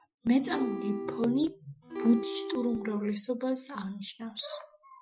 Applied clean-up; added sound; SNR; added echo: classical method Wiener filter.